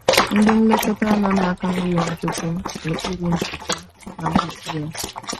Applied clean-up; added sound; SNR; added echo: neural mask model RNNoise.